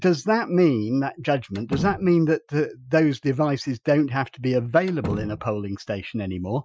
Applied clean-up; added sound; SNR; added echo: classical method Wiener filter.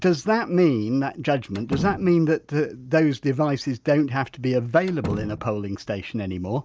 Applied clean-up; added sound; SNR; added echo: none; Slam; 13 dB; none.